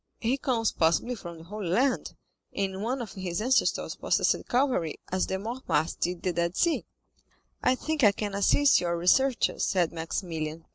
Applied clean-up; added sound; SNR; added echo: neural mask model Resemble Enhance denoiser.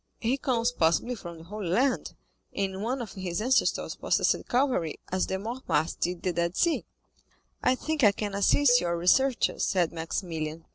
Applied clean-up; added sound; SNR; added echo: none; Cowbell; 17 dB; none.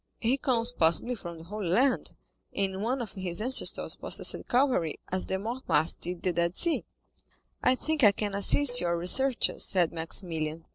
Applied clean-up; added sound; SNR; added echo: neural separator model SepFormer DNS4.